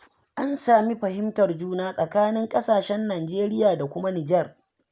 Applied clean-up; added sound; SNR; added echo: none; none; none; none.